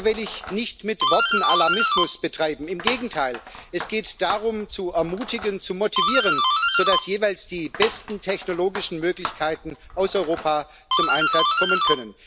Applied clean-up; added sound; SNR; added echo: none; Doorbell; 0 dB; none.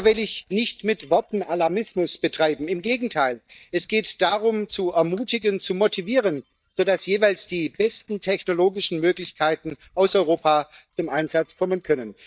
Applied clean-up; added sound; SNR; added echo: neural mask model DeepFilterNet 3.